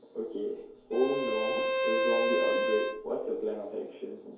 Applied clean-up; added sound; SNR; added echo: none; Bowed string instrument; -2 dB; reverberation time 2.4 s.